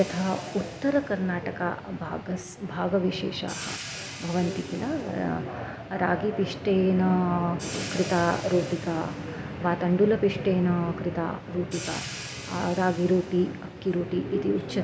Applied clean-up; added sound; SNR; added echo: none; Hi-hat; 17 dB; none.